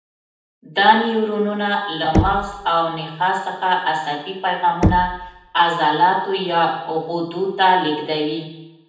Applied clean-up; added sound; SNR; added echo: none; Knock; 6 dB; reverberation time 0.8 s.